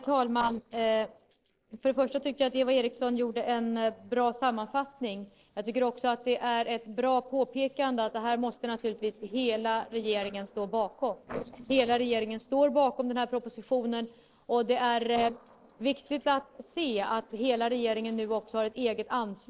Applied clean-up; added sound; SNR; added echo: neural separator model SepFormer DNS4.